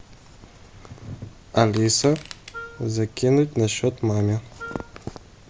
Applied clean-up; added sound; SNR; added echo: none; Wind instrument, woodwind instrument + Crushing; 17 dB; none.